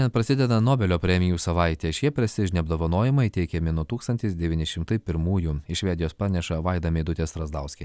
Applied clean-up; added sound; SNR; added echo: none; none; none; none.